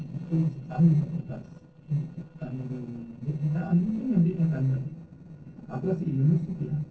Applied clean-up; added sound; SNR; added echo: neural separator model SepFormer DNS4.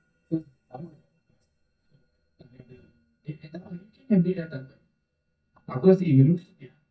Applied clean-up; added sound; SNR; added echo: neural mask model DeepFilterNet 3.